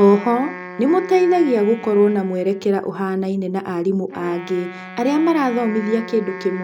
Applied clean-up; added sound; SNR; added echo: none; Wind instrument, woodwind instrument; 16 dB; none.